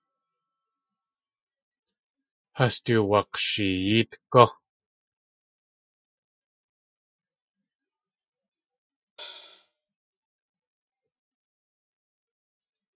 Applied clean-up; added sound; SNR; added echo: classical method Wiener filter.